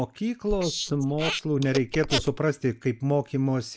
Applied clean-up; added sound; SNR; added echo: neural mask model Resemble Enhance denoiser.